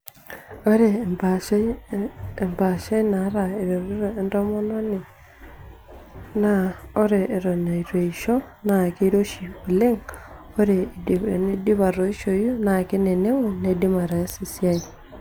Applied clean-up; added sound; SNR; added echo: none; none; none; none.